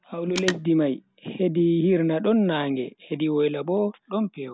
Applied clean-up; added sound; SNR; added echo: none; Telephone; 15 dB; none.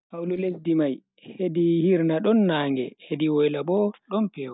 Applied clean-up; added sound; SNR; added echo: neural mask model DeepFilterNet 3.